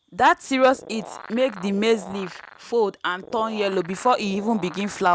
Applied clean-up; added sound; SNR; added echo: none; Animal; 17 dB; none.